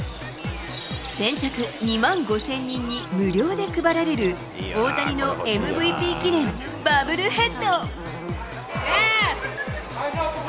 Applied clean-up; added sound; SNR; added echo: none; Buzz / Bird; 14 dB; none.